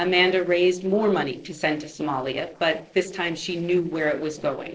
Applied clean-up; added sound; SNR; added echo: neural separator model SepFormer DNS4.